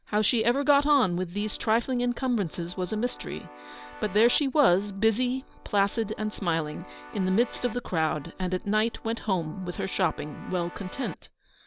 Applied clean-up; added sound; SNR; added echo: none; Keyboard (musical); 20 dB; none.